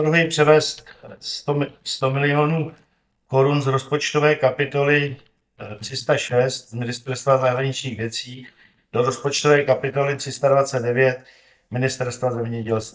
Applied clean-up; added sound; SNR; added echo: neural mask model DeepFilterNet 3.